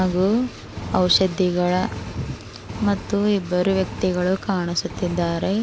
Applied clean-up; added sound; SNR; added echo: none; Engine; 13 dB; none.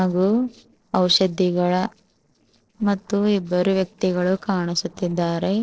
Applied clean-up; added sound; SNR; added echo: neural separator model SepFormer DNS4.